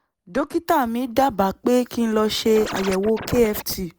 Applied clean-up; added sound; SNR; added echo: none; Scratching (performance technique); 11 dB; none.